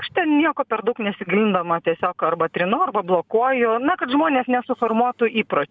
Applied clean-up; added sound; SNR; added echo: none; none; none; none.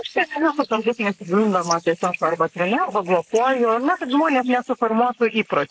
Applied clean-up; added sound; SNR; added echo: neural mask model Resemble Enhance denoiser.